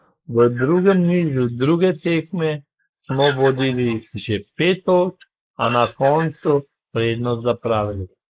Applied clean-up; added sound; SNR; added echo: neural mask model Resemble Enhance denoiser.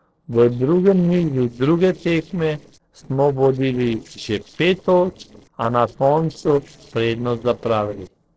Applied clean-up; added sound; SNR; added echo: neural separator model SepFormer DNS4.